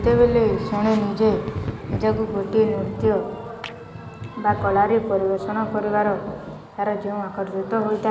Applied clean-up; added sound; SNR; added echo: none; Knock + Thunder / Rain; 11 dB; none.